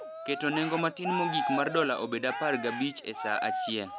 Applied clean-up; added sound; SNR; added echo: none; Cheering; 5 dB; none.